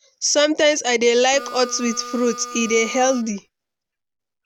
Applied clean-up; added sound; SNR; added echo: none; Harmonica; 14 dB; none.